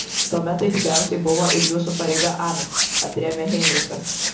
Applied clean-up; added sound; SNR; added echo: none; Hands; 1 dB; reverberation time 0.7 s.